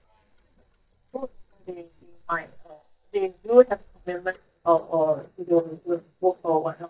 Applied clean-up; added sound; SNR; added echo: neural mask model DeepFilterNet 3.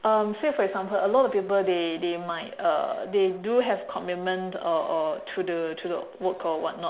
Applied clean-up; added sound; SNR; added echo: none; none; none; none.